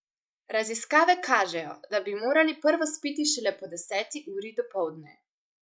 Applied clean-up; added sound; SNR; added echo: neural mask model Resemble Enhance denoiser.